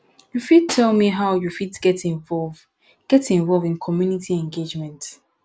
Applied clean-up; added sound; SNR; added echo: none; Snare drum; 17 dB; none.